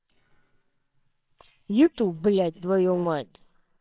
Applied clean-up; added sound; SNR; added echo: neural separator model SepFormer WHAMR!.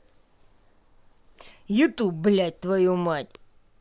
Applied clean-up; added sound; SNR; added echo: none; none; none; none.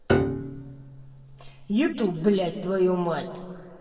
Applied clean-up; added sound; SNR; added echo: none; Piano; 4 dB; reverberation time 2.2 s.